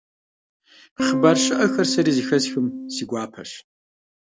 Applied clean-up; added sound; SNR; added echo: none; Electric guitar / Strum; 1 dB; none.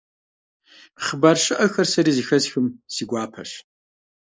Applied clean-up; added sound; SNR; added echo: neural mask model Resemble Enhance denoiser.